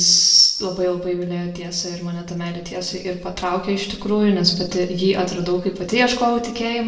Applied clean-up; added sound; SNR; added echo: none; none; none; reverberation time 0.8 s.